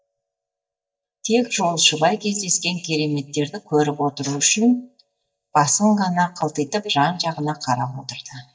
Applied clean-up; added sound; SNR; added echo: neural mask model DeepFilterNet 3.